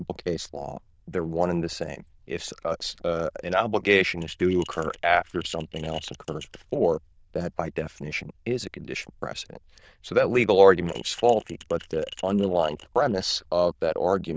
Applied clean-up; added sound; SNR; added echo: neural diffusion model UNIVERSE++.